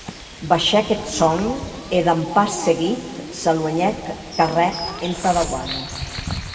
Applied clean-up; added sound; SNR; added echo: none; Bird vocalization, bird call, bird song; 11 dB; reverberation time 2.1 s.